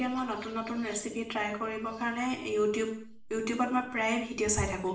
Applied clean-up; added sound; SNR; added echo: none; none; none; reverberation time 0.6 s.